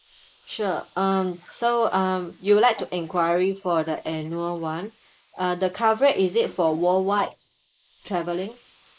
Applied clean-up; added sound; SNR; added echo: neural mask model Resemble Enhance denoiser.